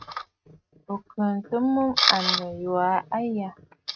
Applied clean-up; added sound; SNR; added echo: neural mask model RNNoise.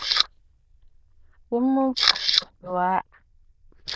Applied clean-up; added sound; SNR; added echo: neural diffusion model UNIVERSE++.